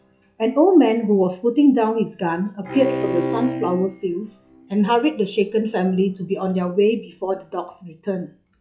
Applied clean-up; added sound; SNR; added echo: classical method log-MMSE.